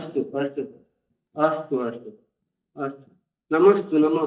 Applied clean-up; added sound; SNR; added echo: neural mask model DeepFilterNet 3.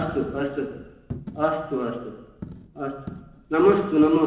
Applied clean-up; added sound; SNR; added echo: none; Coin (dropping); 15 dB; reverberation time 1.0 s.